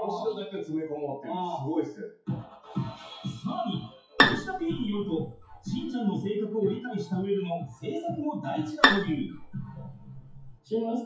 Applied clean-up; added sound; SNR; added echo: classical method WPE with log-MMSE.